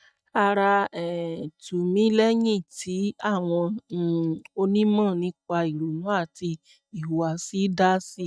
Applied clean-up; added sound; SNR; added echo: neural mask model DeepFilterNet 3.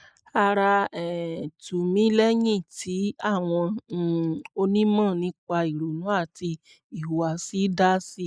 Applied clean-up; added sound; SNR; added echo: neural mask model Resemble Enhance denoiser.